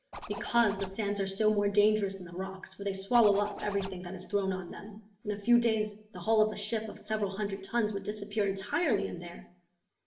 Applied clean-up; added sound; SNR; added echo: none; Zipper (clothing); 13 dB; reverberation time 0.5 s.